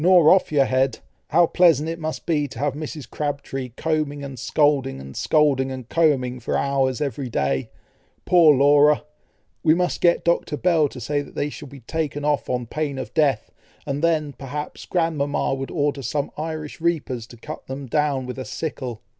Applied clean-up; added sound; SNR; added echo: none; none; none; none.